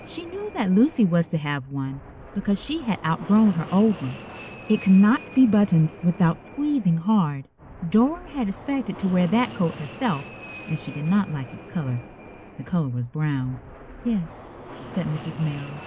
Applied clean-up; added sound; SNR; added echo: none; Fixed-wing aircraft, airplane; 17 dB; none.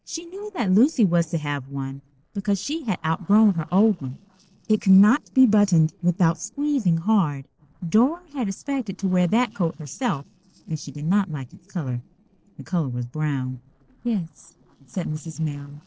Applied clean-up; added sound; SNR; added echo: neural separator model SepFormer DNS4.